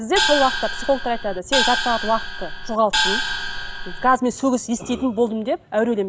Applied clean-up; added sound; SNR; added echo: none; Gong; 2 dB; none.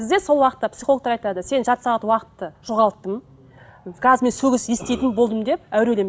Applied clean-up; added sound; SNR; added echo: none; none; none; none.